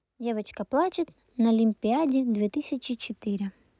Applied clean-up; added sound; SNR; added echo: none; none; none; none.